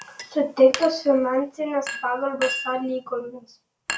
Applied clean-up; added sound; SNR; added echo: none; Chink, clink; 12 dB; none.